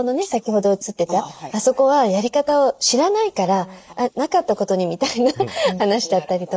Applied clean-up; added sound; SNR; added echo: neural mask model Resemble Enhance denoiser.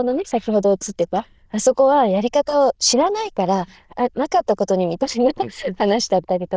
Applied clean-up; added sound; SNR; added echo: neural diffusion model UNIVERSE++.